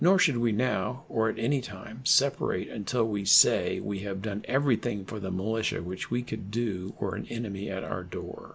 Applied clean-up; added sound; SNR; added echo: none; none; none; none.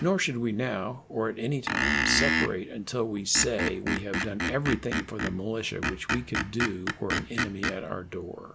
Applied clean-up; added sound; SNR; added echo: none; Screech; 1 dB; none.